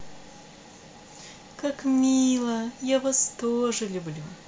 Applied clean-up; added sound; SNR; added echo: none; none; none; none.